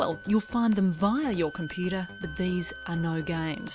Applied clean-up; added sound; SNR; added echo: none; Wind instrument, woodwind instrument; 17 dB; none.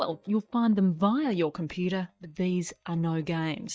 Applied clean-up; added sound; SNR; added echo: neural mask model DeepFilterNet 3.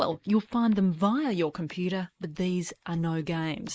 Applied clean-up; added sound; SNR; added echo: neural mask model Resemble Enhance denoiser.